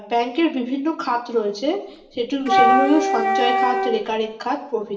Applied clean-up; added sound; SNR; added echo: none; Wind instrument, woodwind instrument; -2 dB; reverberation time 0.6 s.